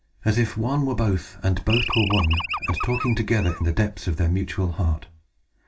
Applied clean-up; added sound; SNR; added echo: none; Animal; 6 dB; reverberation time 0.2 s.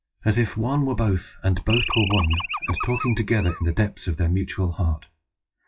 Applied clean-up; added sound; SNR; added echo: classical method WPE with log-MMSE.